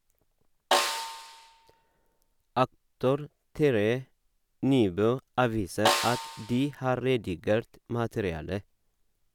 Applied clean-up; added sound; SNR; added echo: none; Snare drum; 4 dB; none.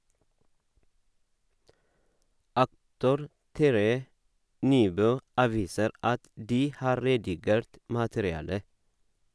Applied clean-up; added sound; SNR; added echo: none; none; none; none.